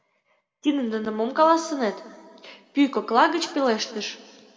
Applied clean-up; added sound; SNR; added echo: none; none; none; reverberation time 1.5 s.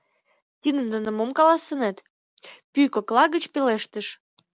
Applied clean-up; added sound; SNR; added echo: none; none; none; none.